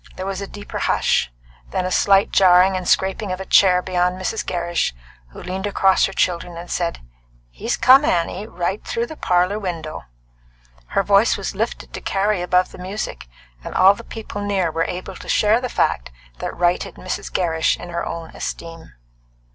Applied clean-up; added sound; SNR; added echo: none; none; none; none.